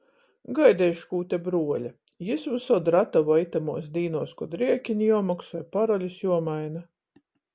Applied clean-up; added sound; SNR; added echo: none; none; none; none.